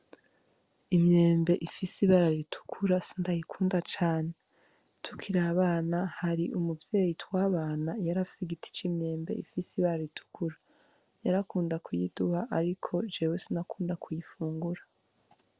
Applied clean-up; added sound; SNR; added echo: none; none; none; none.